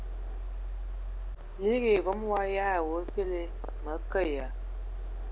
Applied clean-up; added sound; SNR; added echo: none; Mechanisms; 4 dB; none.